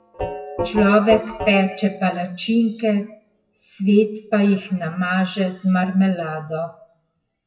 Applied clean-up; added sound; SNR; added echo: classical method WPE with log-MMSE.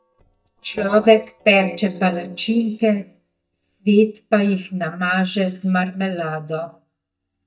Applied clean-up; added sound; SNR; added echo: neural mask model DeepFilterNet 3.